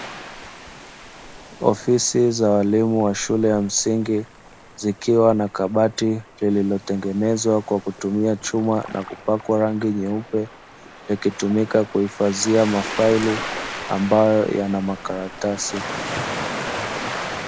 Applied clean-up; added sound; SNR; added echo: none; Waves, surf; 12 dB; none.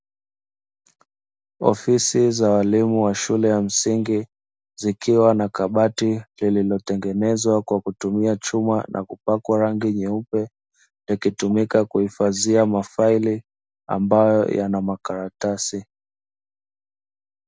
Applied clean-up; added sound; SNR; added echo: none; none; none; none.